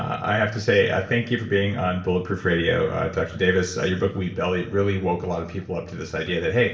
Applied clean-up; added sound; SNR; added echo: none; none; none; reverberation time 0.6 s.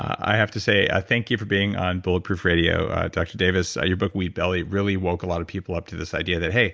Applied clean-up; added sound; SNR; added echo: none; none; none; none.